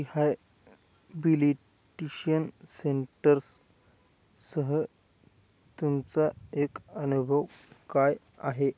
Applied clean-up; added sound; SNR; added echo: none; none; none; none.